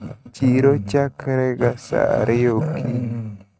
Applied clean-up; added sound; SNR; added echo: neural mask model RNNoise.